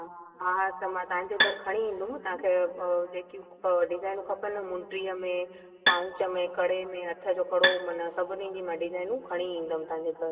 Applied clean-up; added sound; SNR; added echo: none; Bowed string instrument; 0 dB; reverberation time 2.6 s.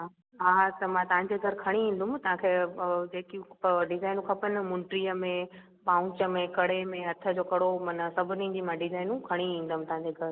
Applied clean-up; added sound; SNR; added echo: none; none; none; none.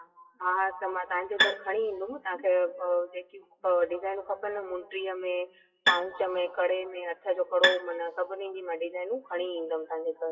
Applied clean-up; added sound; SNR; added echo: classical method WPE with log-MMSE.